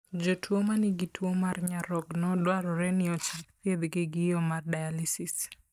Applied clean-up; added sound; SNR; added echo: neural mask model DeepFilterNet 3.